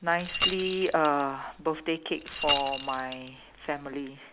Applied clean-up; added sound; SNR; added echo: none; Rattle / Keys jangling; 5 dB; none.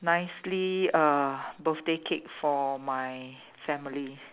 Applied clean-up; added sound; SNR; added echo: none; none; none; none.